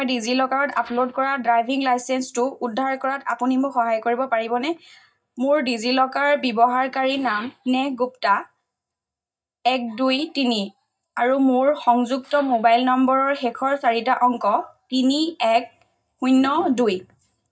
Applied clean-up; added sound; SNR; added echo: neural mask model DeepFilterNet 3.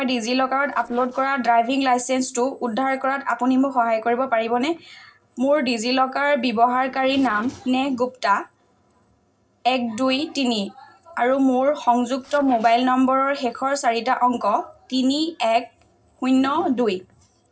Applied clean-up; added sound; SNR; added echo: neural separator model SepFormer DNS4.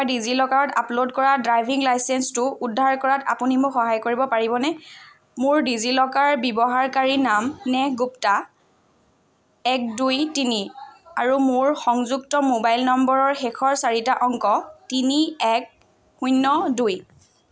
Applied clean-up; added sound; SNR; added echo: none; none; none; none.